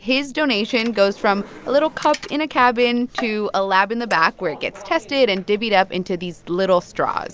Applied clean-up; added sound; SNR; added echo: none; none; none; none.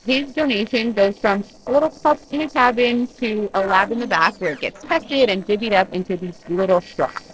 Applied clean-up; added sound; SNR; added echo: neural separator model SepFormer DNS4.